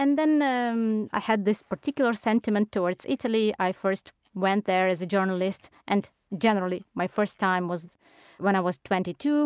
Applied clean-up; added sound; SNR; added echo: none; none; none; none.